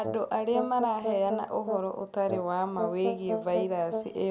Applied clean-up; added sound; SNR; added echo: none; Brass instrument; 5 dB; none.